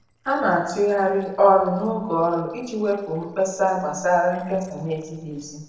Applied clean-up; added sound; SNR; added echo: neural separator model SepFormer DNS4.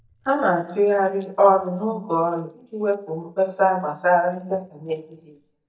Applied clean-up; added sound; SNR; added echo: neural mask model DeepFilterNet 3.